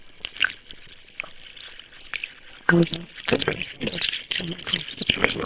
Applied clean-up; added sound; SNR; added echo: neural separator model SepFormer WHAM!.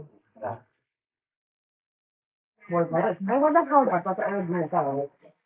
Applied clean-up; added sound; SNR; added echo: neural mask model Resemble Enhance denoiser.